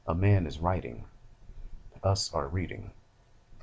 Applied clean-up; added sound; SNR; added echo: none; none; none; none.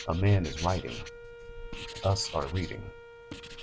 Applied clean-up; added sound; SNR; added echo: none; Writing + Wind instrument, woodwind instrument; 12 dB; none.